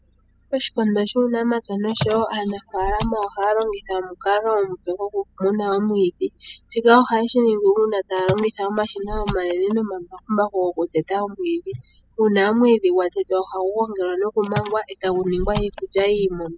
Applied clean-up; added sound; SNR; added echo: classical method spectral subtraction.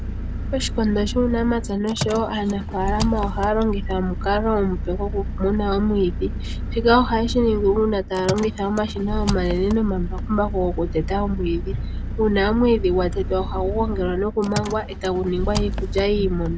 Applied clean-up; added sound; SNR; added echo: none; Engine; 4 dB; none.